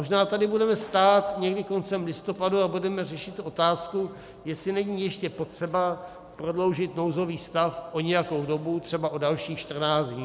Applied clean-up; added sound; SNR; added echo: none; none; none; none.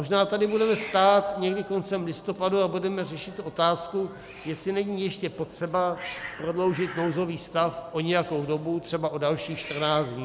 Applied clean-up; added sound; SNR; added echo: none; Hiss; 18 dB; none.